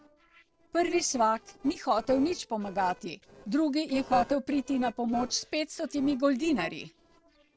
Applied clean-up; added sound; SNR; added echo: neural separator model SepFormer DNS4.